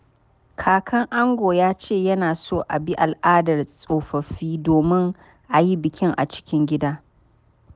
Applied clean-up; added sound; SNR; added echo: none; none; none; none.